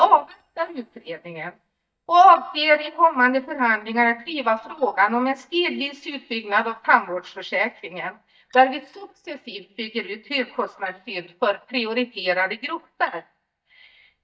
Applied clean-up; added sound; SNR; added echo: neural mask model DeepFilterNet 3.